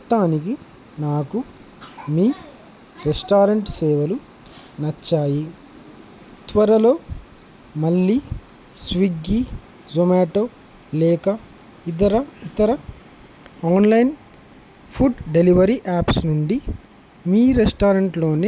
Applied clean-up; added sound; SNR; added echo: none; none; none; none.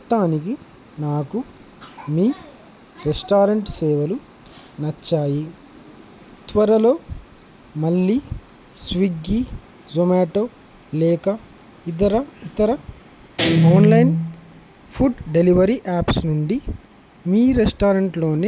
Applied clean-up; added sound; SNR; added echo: none; Guitar; -1 dB; none.